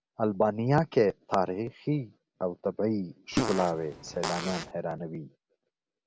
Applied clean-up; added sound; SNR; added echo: none; Fart; 4 dB; none.